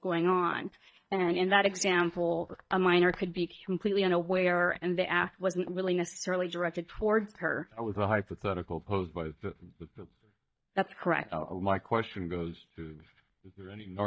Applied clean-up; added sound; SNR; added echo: neural mask model DeepFilterNet 3.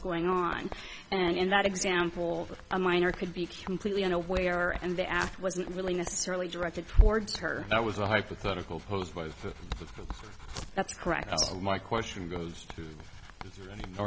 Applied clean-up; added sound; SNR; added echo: none; Writing; 14 dB; none.